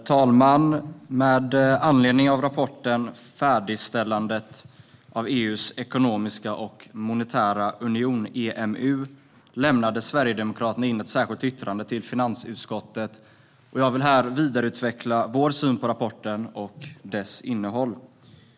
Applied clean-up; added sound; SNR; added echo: none; none; none; none.